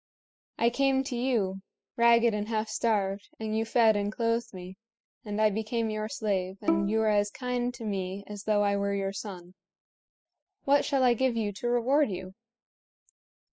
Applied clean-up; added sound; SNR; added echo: classical method spectral subtraction.